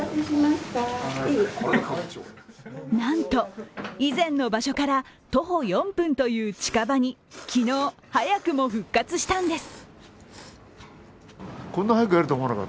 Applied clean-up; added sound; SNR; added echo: none; none; none; none.